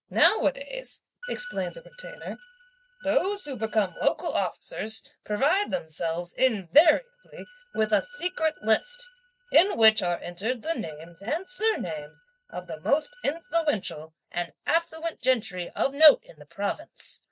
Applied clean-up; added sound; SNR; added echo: neural mask model RNNoise.